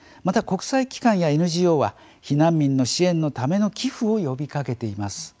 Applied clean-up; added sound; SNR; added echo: none; none; none; none.